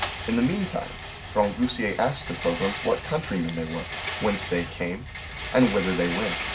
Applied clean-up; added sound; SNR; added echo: none; Rattle; 5 dB; none.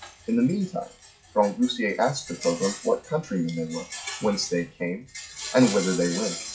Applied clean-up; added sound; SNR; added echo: classical method log-MMSE.